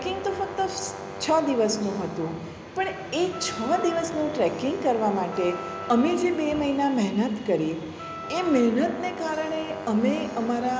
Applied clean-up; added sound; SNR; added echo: none; Brass instrument + Wind instrument, woodwind instrument; 13 dB; none.